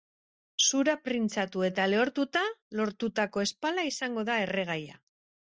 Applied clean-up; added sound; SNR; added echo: none; none; none; none.